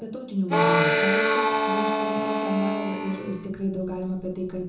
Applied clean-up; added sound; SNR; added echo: none; Harmonica; -5 dB; reverberation time 0.6 s.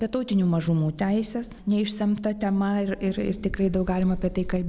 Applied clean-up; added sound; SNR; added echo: none; none; none; none.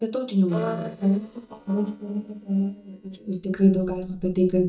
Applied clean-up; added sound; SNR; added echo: neural mask model DeepFilterNet 3.